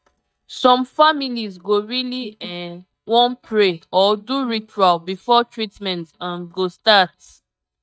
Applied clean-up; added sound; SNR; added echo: neural mask model DeepFilterNet 3.